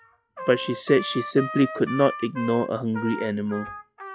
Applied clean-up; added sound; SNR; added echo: classical method log-MMSE.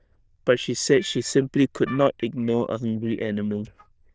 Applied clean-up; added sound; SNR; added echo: neural diffusion model UNIVERSE++.